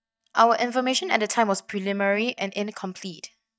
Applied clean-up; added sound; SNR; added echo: neural mask model DeepFilterNet 3.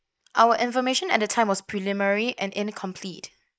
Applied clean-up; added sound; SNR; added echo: neural mask model Resemble Enhance denoiser.